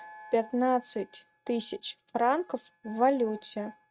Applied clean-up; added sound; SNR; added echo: neural mask model RNNoise.